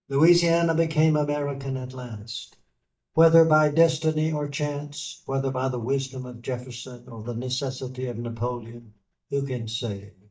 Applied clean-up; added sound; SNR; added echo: neural mask model DeepFilterNet 3.